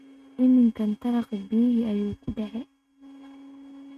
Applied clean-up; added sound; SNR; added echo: neural mask model RNNoise.